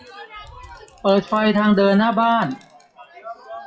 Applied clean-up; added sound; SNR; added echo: classical method WPE with log-MMSE.